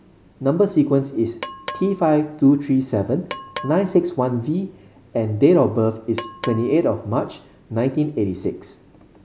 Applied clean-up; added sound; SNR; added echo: none; Percussion; 17 dB; none.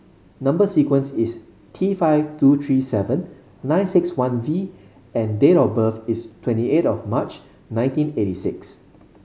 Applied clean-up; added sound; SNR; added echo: none; none; none; none.